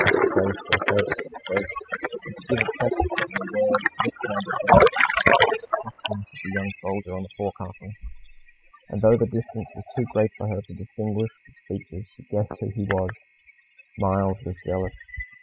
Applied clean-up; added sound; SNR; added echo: classical method spectral subtraction.